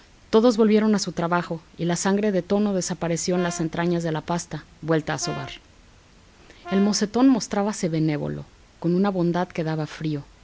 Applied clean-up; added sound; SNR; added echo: none; Brass instrument; 17 dB; none.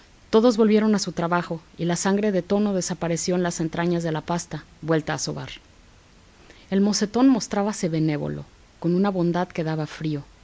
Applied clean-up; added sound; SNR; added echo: none; none; none; none.